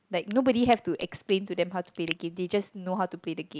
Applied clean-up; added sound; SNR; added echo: neural mask model Resemble Enhance denoiser.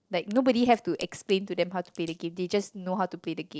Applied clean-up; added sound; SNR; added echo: neural separator model SepFormer DNS4.